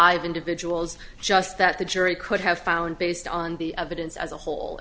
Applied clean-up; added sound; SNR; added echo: none; none; none; none.